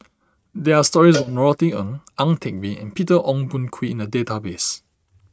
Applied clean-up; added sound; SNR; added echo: neural mask model RNNoise.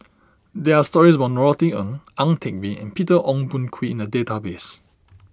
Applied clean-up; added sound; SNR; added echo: none; none; none; none.